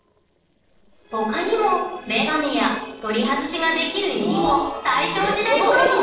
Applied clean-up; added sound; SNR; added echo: neural separator model SepFormer DNS4.